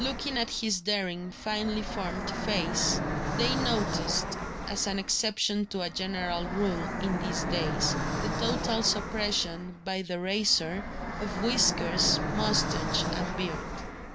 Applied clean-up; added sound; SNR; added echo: none; Fixed-wing aircraft, airplane; 2 dB; none.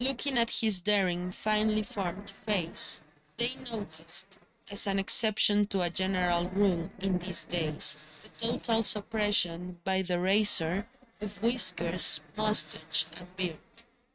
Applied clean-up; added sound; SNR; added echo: neural mask model RNNoise.